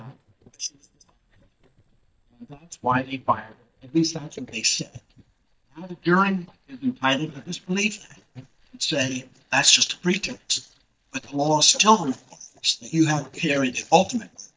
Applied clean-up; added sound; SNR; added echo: neural mask model DeepFilterNet 3.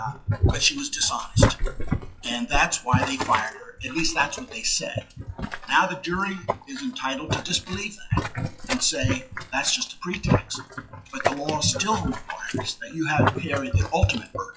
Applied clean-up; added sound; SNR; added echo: classical method WPE with log-MMSE.